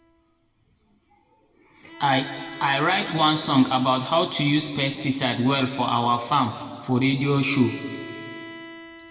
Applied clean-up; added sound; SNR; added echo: none; Bowed string instrument; 19 dB; reverberation time 1.9 s.